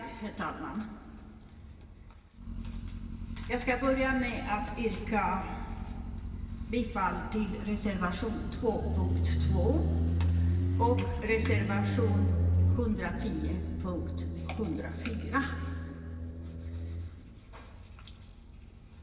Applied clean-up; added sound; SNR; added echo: none; Motorcycle; -2 dB; reverberation time 2.4 s.